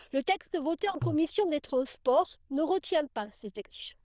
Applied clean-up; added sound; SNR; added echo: neural diffusion model UNIVERSE++.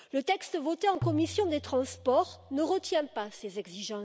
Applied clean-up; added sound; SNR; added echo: none; Tabla; 11 dB; none.